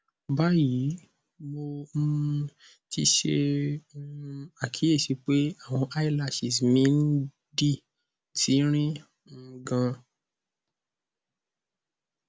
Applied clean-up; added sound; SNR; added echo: none; none; none; none.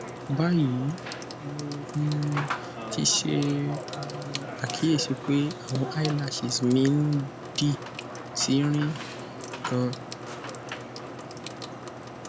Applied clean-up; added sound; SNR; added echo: none; Sink (filling or washing) / Water tap, faucet / Water; 8 dB; none.